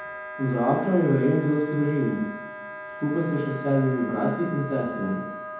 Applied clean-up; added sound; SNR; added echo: none; Wind instrument, woodwind instrument; 11 dB; reverberation time 1.2 s.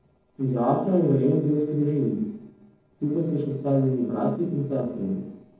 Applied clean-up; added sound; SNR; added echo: neural separator model SepFormer DNS4.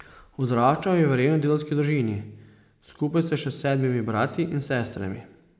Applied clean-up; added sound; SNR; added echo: none; none; none; none.